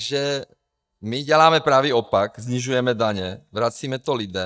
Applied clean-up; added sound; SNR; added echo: neural mask model DeepFilterNet 3.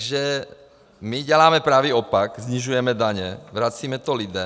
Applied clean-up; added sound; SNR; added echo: none; none; none; none.